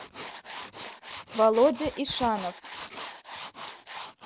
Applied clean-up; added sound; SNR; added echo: none; Tools + Tambourine; 12 dB; none.